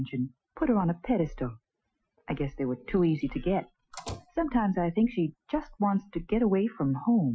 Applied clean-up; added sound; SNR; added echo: classical method Wiener filter.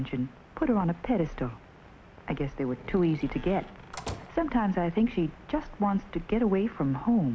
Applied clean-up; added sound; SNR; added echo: none; Slam; 15 dB; none.